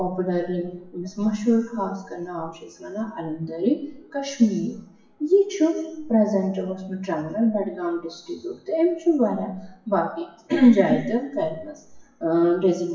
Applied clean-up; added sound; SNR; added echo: classical method WPE with log-MMSE.